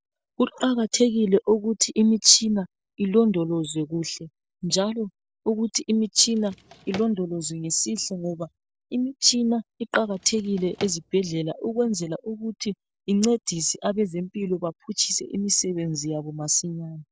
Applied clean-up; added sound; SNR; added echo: neural separator model SepFormer DNS4.